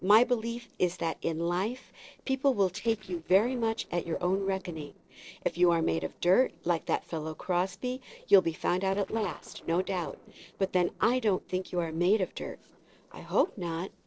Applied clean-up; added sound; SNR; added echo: neural separator model SepFormer DNS4.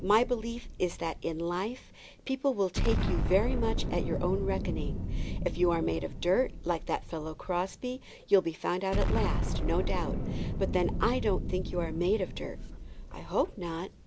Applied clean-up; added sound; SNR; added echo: none; Explosion; 1 dB; none.